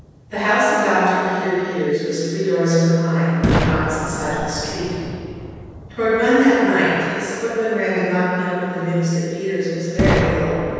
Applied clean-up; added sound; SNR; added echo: none; Boom; 8 dB; reverberation time 2.1 s.